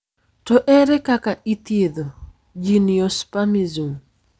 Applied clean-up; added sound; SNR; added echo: none; none; none; none.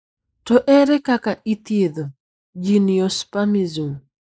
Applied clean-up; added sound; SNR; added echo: neural mask model Resemble Enhance denoiser.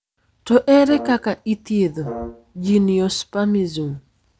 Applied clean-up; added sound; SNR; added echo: none; Brass instrument; 15 dB; none.